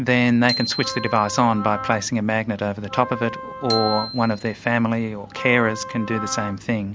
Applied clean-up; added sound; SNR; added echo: none; Bicycle bell + Wind instrument, woodwind instrument; 10 dB; none.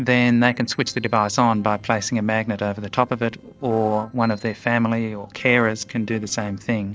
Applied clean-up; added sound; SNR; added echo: neural separator model SepFormer DNS4.